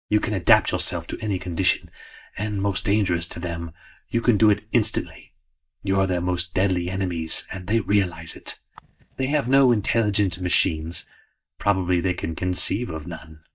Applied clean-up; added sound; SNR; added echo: neural mask model DeepFilterNet 3.